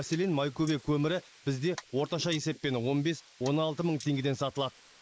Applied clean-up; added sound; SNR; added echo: neural mask model Resemble Enhance denoiser.